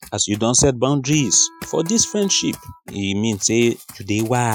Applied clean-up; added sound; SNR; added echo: classical method Wiener filter.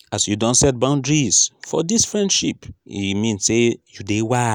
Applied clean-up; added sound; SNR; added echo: none; none; none; none.